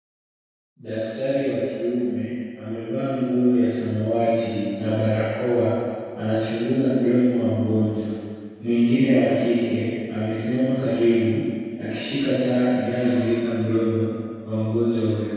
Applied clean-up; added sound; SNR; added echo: none; none; none; reverberation time 1.9 s.